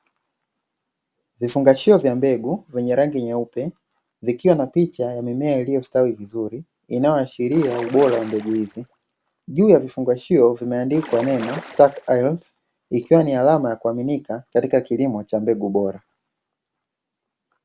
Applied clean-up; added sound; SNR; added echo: none; Splash, splatter; 15 dB; none.